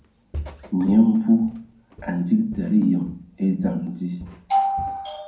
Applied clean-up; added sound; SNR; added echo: none; Walk, footsteps; 18 dB; reverberation time 0.6 s.